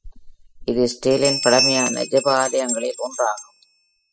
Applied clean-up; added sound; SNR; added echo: classical method spectral subtraction.